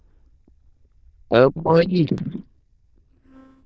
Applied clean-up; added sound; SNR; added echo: neural diffusion model UNIVERSE++.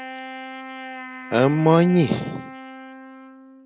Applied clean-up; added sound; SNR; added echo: none; Wind instrument, woodwind instrument; 14 dB; none.